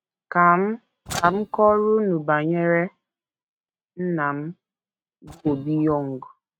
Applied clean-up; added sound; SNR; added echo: neural mask model RNNoise.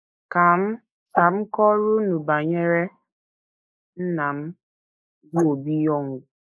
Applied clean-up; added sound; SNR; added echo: neural mask model Resemble Enhance denoiser.